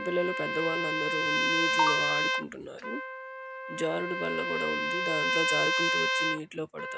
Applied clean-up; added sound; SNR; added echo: none; Trumpet; -4 dB; none.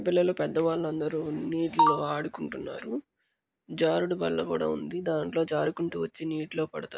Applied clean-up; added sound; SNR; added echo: none; none; none; none.